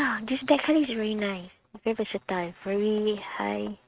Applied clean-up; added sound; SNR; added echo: neural mask model RNNoise.